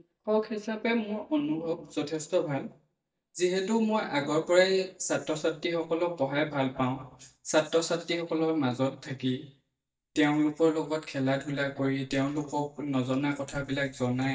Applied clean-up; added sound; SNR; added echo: neural mask model DeepFilterNet 3.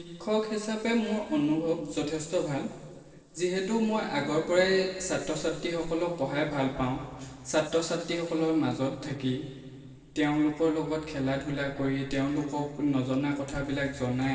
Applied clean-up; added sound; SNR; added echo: neural separator model SepFormer DNS4.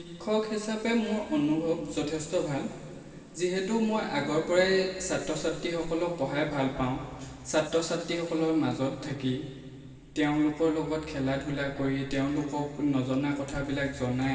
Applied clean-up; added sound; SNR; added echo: none; Wind; 17 dB; reverberation time 2.3 s.